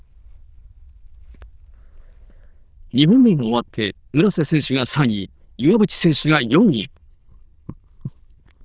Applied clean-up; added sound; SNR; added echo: neural diffusion model UNIVERSE++.